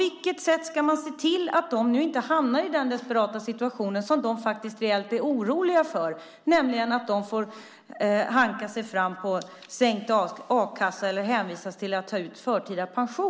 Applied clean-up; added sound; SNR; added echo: none; none; none; none.